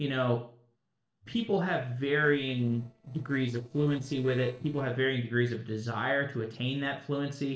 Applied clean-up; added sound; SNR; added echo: neural separator model SepFormer DNS4.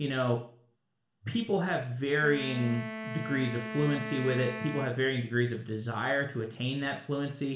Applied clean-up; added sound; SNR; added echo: none; Wind instrument, woodwind instrument; 9 dB; reverberation time 0.5 s.